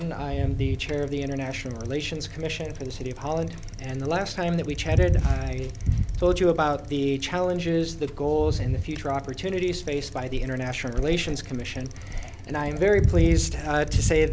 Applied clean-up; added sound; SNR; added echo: none; Bicycle; 3 dB; none.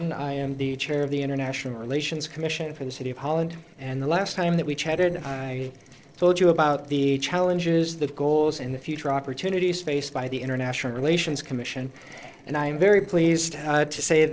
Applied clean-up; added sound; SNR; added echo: neural separator model SepFormer DNS4.